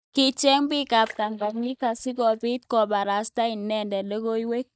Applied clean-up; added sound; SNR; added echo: neural mask model DeepFilterNet 3.